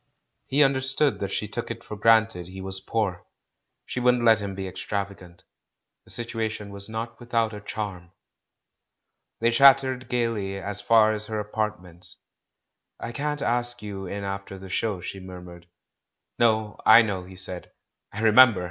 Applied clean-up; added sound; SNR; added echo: none; none; none; none.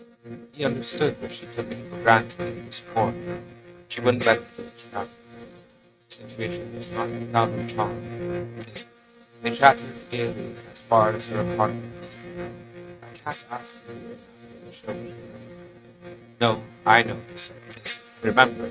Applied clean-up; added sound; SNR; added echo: neural mask model RNNoise.